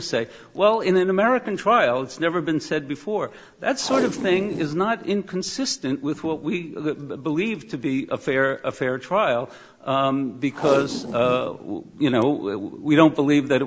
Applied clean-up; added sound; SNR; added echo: none; Packing tape, duct tape; 14 dB; none.